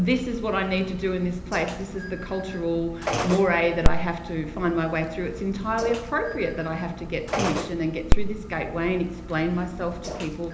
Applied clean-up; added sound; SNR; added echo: none; Telephone; 1 dB; reverberation time 1.0 s.